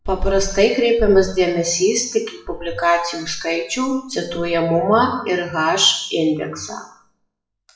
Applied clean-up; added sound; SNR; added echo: classical method WPE with log-MMSE.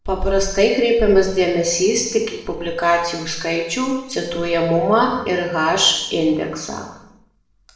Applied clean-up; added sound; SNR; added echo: neural separator model SepFormer DNS4.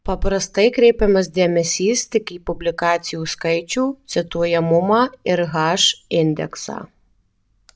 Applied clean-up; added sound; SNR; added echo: none; none; none; none.